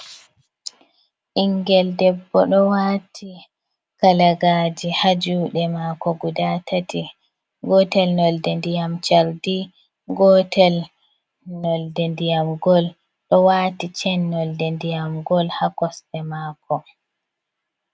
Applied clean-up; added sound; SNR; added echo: none; none; none; none.